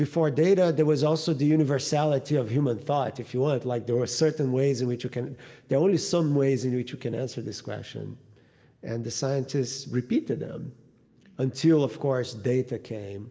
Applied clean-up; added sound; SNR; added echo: none; none; none; reverberation time 1.2 s.